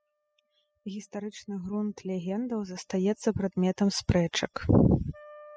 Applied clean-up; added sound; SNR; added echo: classical method spectral subtraction.